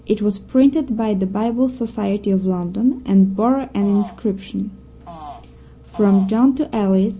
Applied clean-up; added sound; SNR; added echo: none; Fart; 19 dB; none.